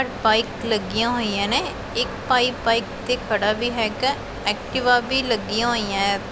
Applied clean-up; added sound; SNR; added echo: none; none; none; none.